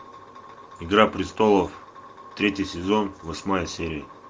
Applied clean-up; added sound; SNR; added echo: none; none; none; none.